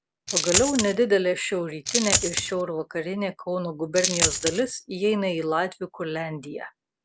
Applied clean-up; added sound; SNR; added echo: none; Coin (dropping); -1 dB; none.